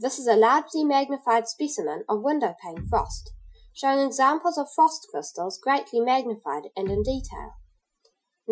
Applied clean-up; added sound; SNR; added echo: classical method Wiener filter.